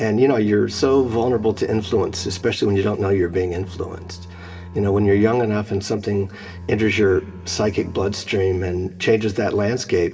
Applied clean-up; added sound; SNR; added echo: none; Bowed string instrument; 16 dB; reverberation time 1.9 s.